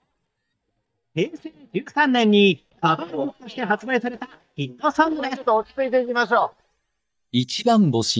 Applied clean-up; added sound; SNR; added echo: neural mask model DeepFilterNet 3.